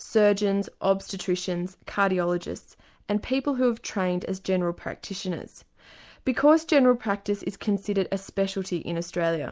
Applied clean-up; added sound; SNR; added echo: none; none; none; none.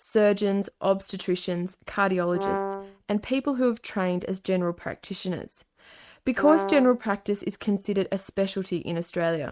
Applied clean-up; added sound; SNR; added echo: neural mask model RNNoise.